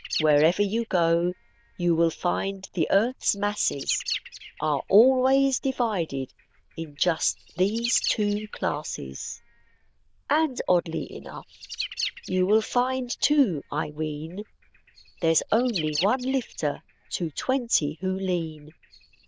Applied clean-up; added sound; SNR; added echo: neural diffusion model UNIVERSE++.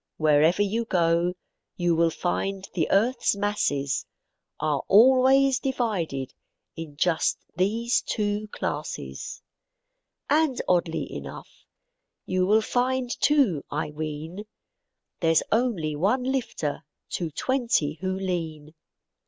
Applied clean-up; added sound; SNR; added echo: none; none; none; none.